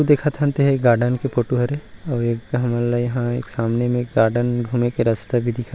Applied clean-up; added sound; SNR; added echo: none; none; none; none.